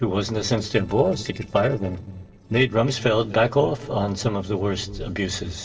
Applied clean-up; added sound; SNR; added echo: neural separator model SepFormer DNS4.